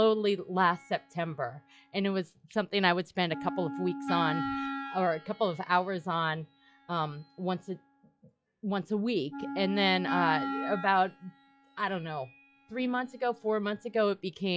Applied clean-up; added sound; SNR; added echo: classical method log-MMSE.